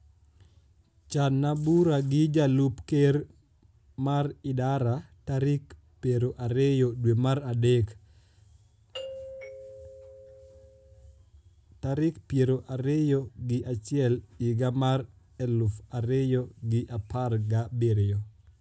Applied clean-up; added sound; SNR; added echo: none; Doorbell; 16 dB; none.